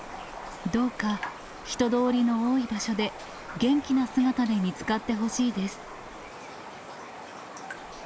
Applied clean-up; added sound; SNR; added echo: none; Raindrop; 12 dB; none.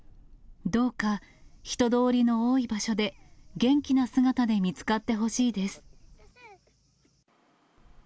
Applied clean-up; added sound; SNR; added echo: none; none; none; none.